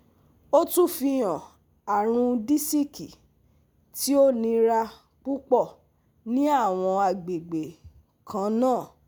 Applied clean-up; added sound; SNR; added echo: none; none; none; none.